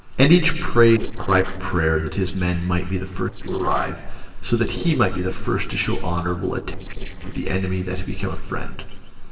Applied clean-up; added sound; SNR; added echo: neural separator model SepFormer DNS4.